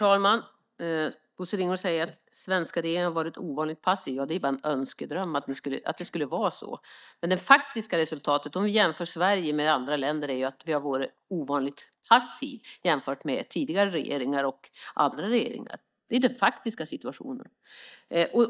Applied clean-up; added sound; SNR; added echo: neural mask model DeepFilterNet 3.